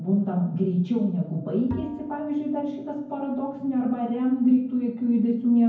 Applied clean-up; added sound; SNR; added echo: none; Bowed string instrument; 18 dB; reverberation time 0.9 s.